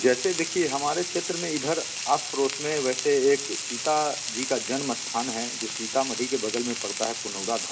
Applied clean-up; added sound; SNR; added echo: none; Frying (food); 5 dB; reverberation time 0.4 s.